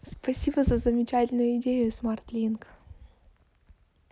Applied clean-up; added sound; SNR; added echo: none; none; none; none.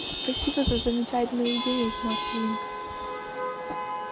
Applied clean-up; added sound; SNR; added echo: none; Chatter / Traffic noise, roadway noise / Vehicle horn, car horn, honking / Engine; 3 dB; none.